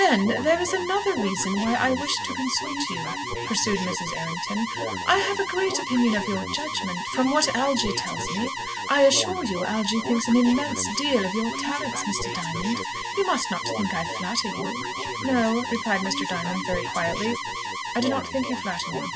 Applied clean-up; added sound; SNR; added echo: none; Alarm; 5 dB; none.